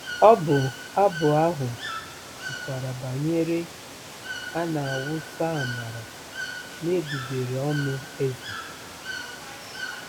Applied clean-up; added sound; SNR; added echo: none; Water / Bird; 10 dB; none.